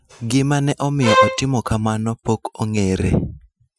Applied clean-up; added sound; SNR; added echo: classical method Wiener filter.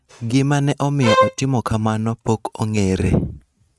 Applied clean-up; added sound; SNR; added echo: neural mask model RNNoise.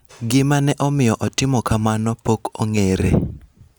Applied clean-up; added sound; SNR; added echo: none; none; none; none.